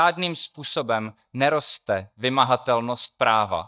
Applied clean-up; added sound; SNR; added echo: neural mask model DeepFilterNet 3.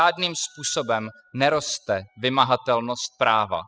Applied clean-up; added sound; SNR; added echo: classical method spectral subtraction.